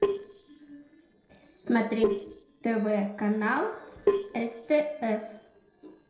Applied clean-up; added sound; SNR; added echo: neural separator model SepFormer DNS4.